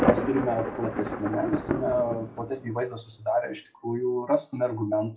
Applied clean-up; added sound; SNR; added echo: none; Thunder; 4 dB; reverberation time 0.2 s.